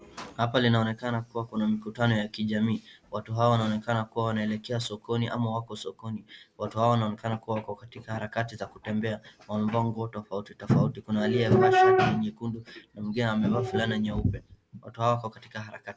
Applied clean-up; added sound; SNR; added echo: none; none; none; none.